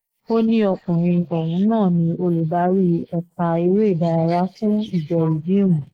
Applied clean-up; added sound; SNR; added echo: neural mask model Resemble Enhance denoiser.